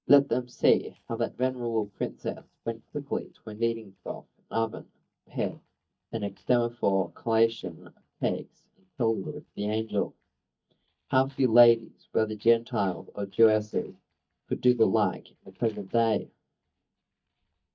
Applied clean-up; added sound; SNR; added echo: neural mask model DeepFilterNet 3.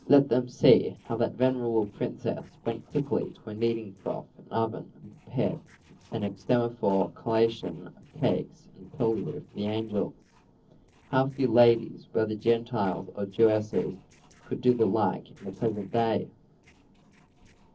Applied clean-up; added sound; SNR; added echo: neural separator model SepFormer DNS4.